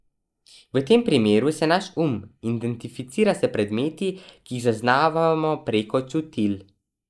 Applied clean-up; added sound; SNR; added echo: neural mask model Resemble Enhance denoiser.